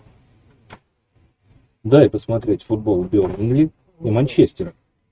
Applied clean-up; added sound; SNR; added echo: neural mask model RNNoise.